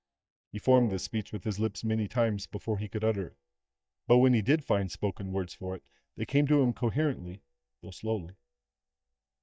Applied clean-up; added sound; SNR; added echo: neural mask model DeepFilterNet 3.